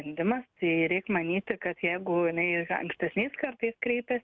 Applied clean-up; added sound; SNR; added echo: none; none; none; none.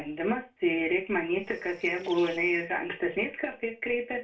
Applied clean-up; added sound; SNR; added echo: none; Bird; 19 dB; reverberation time 0.3 s.